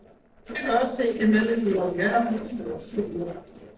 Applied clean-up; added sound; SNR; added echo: neural separator model SepFormer DNS4.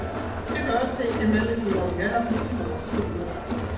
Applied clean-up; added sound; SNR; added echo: none; Crowd; 2 dB; reverberation time 0.8 s.